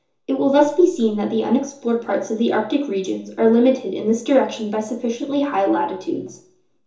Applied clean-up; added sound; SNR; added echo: none; none; none; reverberation time 0.7 s.